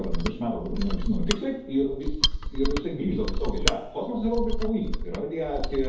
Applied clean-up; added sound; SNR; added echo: none; Mechanisms; -1 dB; reverberation time 2.1 s.